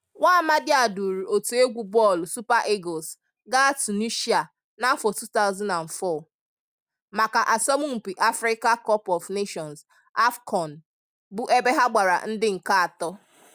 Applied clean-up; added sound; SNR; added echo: none; none; none; none.